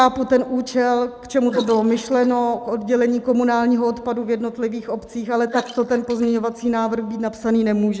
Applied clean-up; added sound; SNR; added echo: neural mask model Resemble Enhance denoiser.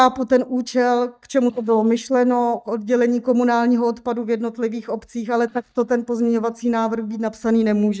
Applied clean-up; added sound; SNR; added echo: neural mask model DeepFilterNet 3.